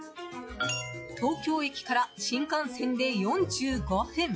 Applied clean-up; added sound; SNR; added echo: classical method log-MMSE.